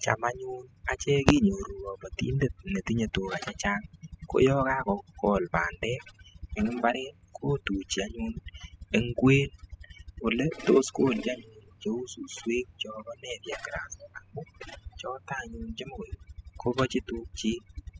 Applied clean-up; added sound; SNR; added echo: classical method spectral subtraction.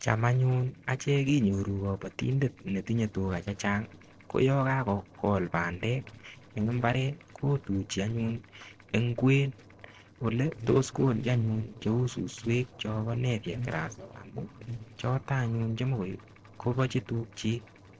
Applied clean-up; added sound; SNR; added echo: neural separator model SepFormer DNS4.